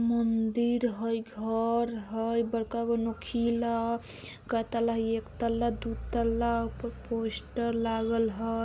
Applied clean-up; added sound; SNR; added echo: none; none; none; none.